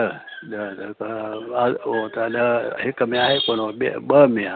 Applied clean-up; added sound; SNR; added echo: none; none; none; none.